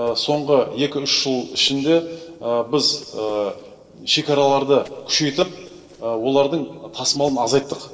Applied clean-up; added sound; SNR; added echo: neural separator model SepFormer DNS4.